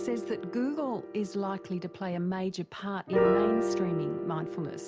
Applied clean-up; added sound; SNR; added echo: none; Piano; -1 dB; none.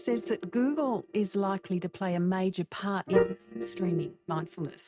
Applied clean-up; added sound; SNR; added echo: neural mask model RNNoise.